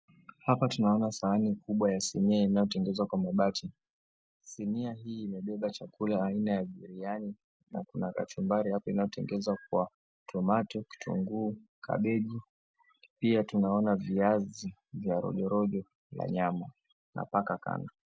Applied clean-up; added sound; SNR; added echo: none; none; none; none.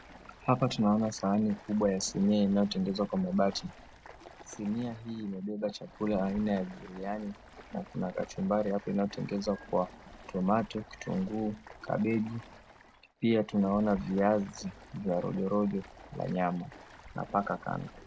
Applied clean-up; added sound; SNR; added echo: none; Stream; 19 dB; none.